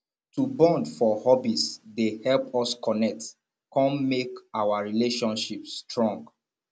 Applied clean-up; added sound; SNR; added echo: none; none; none; none.